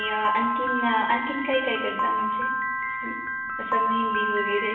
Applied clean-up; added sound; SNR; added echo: none; Piano; -2 dB; reverberation time 1.0 s.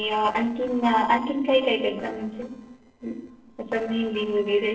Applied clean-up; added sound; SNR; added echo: neural separator model SepFormer DNS4.